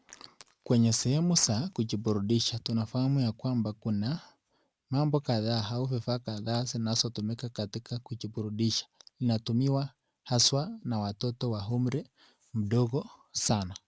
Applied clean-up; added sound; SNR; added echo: none; none; none; none.